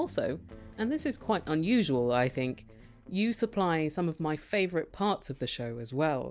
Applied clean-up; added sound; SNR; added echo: none; none; none; none.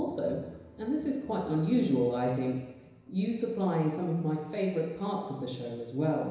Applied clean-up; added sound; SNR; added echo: none; none; none; reverberation time 1.0 s.